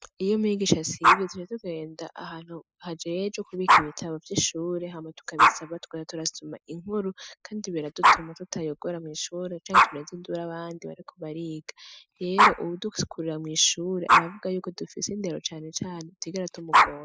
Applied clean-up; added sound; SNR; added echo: classical method spectral subtraction.